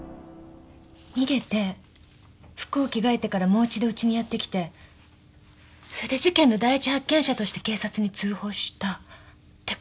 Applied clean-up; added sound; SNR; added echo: none; none; none; none.